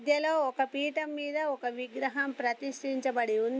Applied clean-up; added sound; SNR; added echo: none; none; none; none.